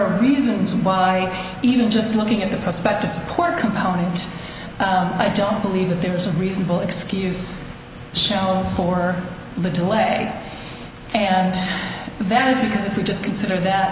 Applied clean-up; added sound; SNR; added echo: none; none; none; none.